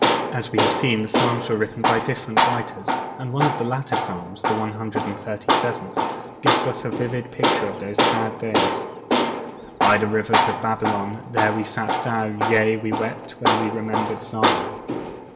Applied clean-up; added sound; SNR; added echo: none; Tools; -3 dB; reverberation time 2.1 s.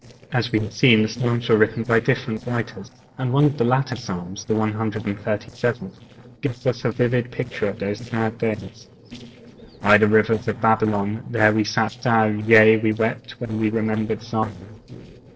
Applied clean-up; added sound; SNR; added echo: neural separator model SepFormer DNS4.